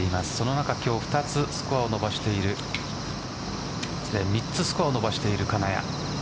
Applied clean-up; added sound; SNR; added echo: none; none; none; none.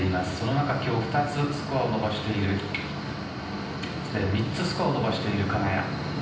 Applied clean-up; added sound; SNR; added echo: none; none; none; reverberation time 0.9 s.